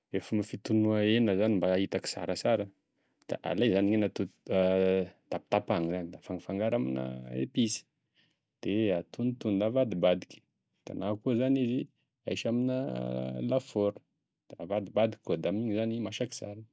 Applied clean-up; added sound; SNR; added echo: none; none; none; none.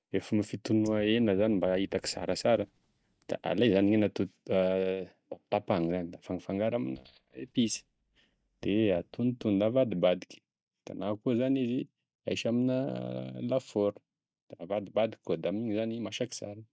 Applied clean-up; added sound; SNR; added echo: neural mask model DeepFilterNet 3.